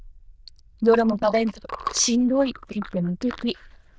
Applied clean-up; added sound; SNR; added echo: neural diffusion model UNIVERSE++.